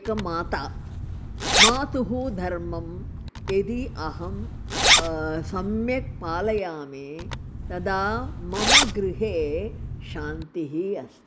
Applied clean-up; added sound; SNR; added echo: none; Zipper (clothing); -3 dB; none.